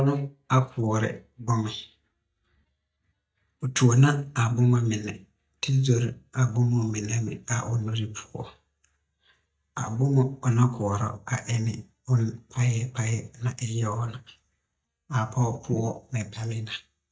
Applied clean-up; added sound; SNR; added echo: neural mask model DeepFilterNet 3.